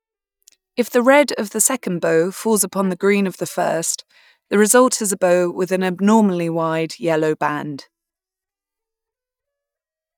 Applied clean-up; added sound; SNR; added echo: neural mask model DeepFilterNet 3.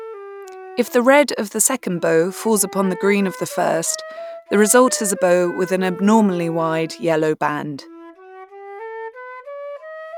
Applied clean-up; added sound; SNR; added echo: none; Wind instrument, woodwind instrument; 15 dB; none.